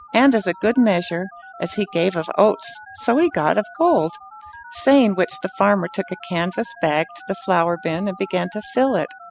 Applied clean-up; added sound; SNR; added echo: classical method spectral subtraction.